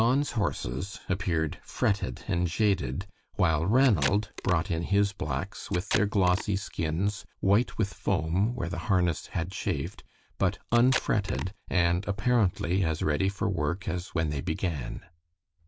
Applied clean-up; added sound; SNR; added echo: none; Packing tape, duct tape; 10 dB; none.